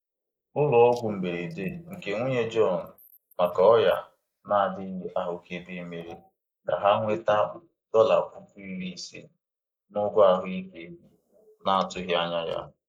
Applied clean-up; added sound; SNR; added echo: neural mask model Resemble Enhance denoiser.